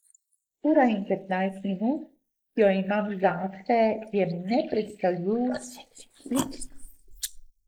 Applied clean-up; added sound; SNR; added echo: neural mask model Resemble Enhance denoiser.